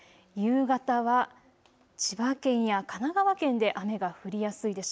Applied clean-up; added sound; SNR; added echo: none; none; none; none.